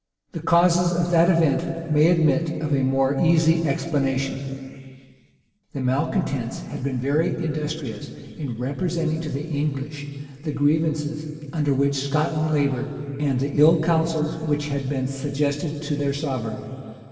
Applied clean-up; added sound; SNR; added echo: none; none; none; reverberation time 2.4 s.